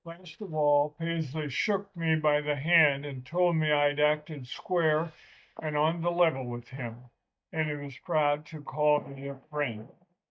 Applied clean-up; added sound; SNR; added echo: neural mask model DeepFilterNet 3.